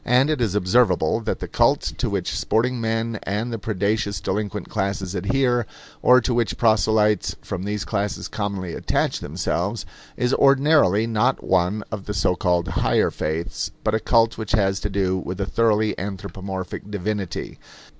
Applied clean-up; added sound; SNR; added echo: none; none; none; none.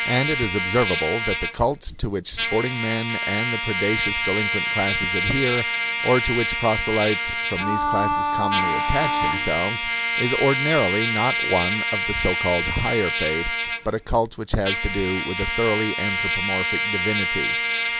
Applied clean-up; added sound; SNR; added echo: none; Trumpet + Bowed string instrument; 0 dB; none.